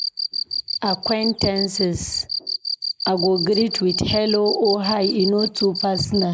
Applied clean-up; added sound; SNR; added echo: neural mask model Resemble Enhance denoiser.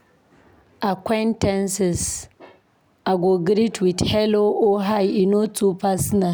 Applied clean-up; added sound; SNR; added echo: none; none; none; none.